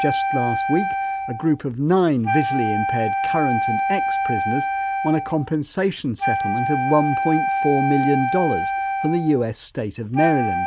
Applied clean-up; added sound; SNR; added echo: none; Wind instrument, woodwind instrument; 1 dB; none.